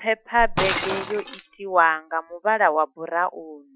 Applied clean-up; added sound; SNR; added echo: classical method Wiener filter.